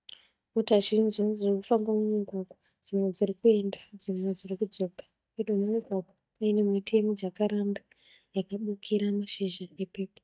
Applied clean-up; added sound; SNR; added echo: neural mask model DeepFilterNet 3.